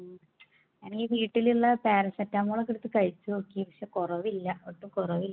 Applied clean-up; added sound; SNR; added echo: none; none; none; none.